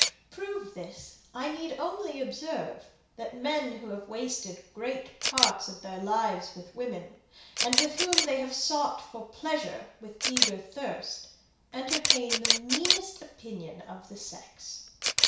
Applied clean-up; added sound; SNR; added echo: none; Camera; -1 dB; reverberation time 0.6 s.